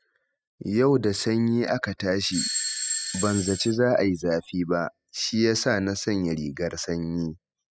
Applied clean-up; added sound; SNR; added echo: classical method spectral subtraction.